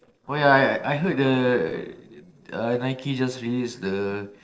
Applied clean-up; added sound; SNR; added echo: neural separator model SepFormer DNS4.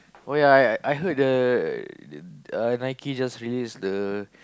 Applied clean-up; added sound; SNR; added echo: none; none; none; none.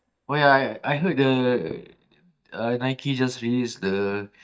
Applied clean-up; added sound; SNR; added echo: neural mask model DeepFilterNet 3.